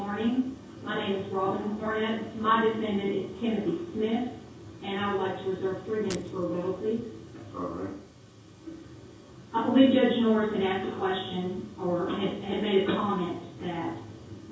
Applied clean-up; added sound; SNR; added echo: none; Shatter; 17 dB; reverberation time 0.6 s.